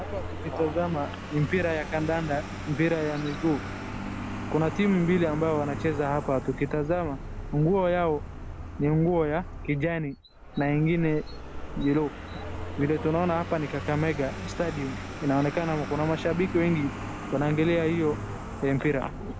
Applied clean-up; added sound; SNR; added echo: none; Vehicle; 8 dB; none.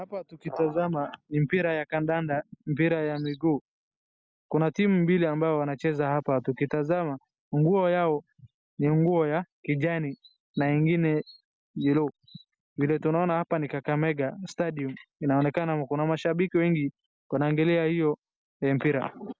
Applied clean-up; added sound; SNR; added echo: none; none; none; none.